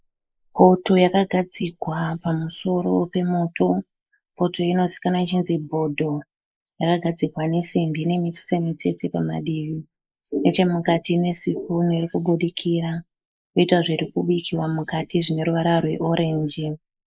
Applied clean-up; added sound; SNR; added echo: neural mask model Resemble Enhance denoiser.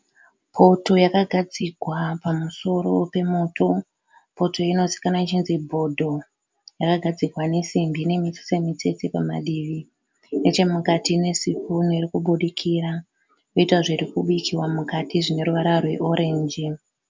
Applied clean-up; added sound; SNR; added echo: none; none; none; none.